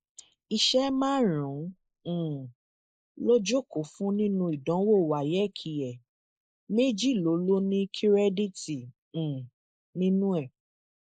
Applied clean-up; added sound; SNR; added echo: neural mask model Resemble Enhance denoiser.